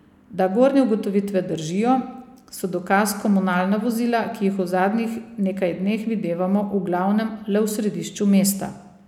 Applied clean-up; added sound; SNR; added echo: none; none; none; none.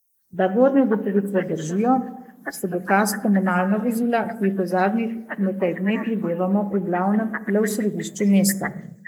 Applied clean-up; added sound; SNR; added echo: neural mask model Resemble Enhance denoiser.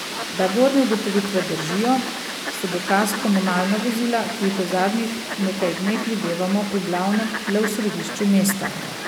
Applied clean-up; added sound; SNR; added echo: none; Fowl; 7 dB; none.